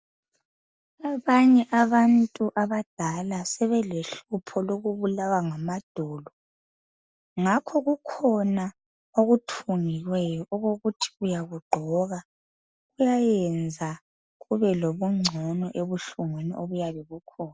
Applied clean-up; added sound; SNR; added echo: none; none; none; none.